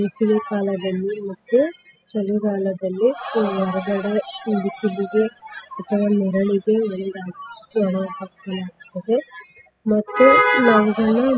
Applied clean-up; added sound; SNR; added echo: classical method spectral subtraction.